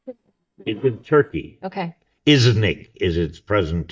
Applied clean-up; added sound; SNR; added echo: neural mask model DeepFilterNet 3.